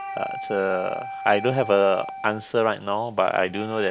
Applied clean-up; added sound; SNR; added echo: none; Wind instrument, woodwind instrument; 12 dB; none.